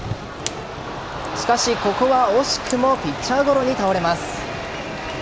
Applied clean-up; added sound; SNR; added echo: none; Fire; 16 dB; none.